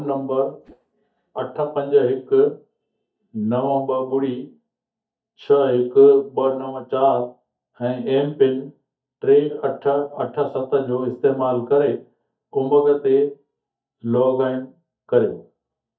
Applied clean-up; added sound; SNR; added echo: neural mask model DeepFilterNet 3.